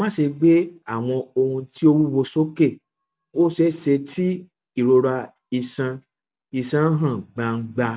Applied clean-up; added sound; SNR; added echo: none; none; none; none.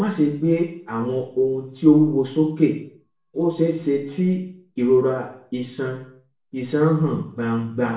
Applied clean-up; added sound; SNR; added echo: none; none; none; reverberation time 0.5 s.